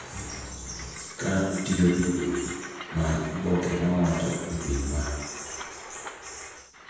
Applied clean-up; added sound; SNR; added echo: none; Train; 13 dB; reverberation time 1.2 s.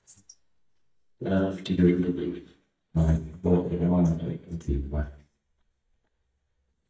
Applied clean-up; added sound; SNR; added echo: neural mask model DeepFilterNet 3.